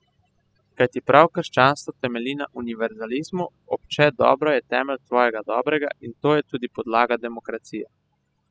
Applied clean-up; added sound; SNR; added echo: classical method spectral subtraction.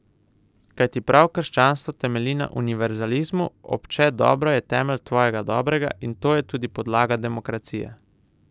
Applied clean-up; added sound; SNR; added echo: none; none; none; none.